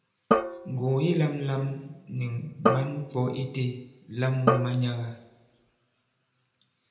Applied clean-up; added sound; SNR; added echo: none; Drum; 1 dB; reverberation time 0.8 s.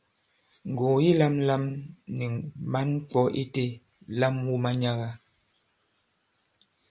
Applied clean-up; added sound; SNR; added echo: none; none; none; none.